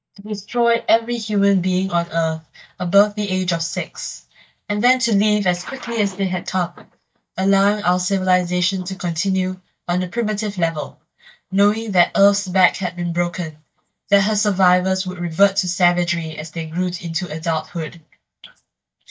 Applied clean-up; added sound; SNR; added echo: neural mask model DeepFilterNet 3.